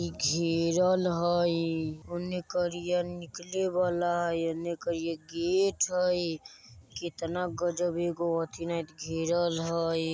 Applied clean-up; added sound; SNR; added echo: none; none; none; none.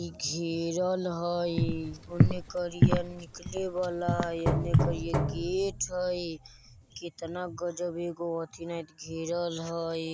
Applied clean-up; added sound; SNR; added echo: none; Walk, footsteps + Knock; -4 dB; none.